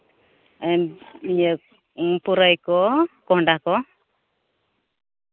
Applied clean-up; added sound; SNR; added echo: none; none; none; none.